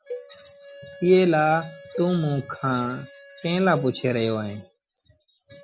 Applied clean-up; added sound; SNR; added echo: none; Wind instrument, woodwind instrument + Cowbell; 17 dB; none.